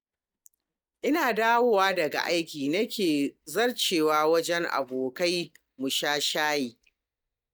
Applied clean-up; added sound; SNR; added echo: neural mask model DeepFilterNet 3.